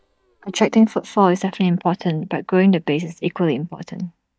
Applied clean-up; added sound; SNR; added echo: neural mask model DeepFilterNet 3.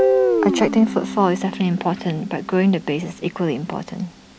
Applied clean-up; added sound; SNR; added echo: none; Guitar; 3 dB; none.